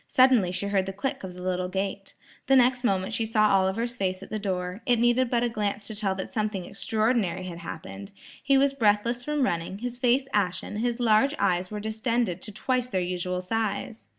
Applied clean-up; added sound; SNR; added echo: none; none; none; none.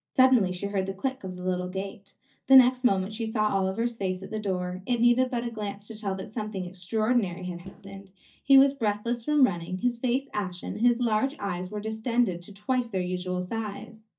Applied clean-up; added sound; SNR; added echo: neural mask model DeepFilterNet 3.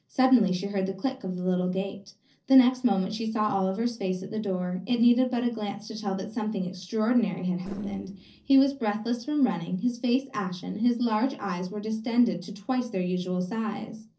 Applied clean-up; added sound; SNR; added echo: neural separator model SepFormer DNS4.